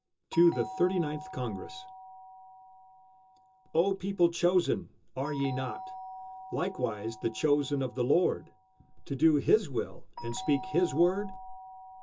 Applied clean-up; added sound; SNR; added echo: none; Doorbell; 15 dB; reverberation time 0.2 s.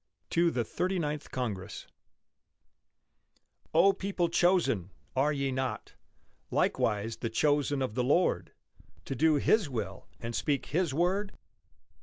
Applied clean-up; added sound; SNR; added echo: none; none; none; none.